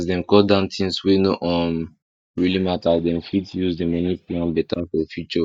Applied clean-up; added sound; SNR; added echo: neural mask model DeepFilterNet 3.